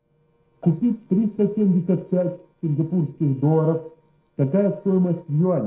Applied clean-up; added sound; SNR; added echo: neural separator model SepFormer DNS4.